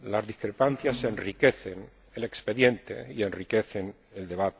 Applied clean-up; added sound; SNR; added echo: none; none; none; none.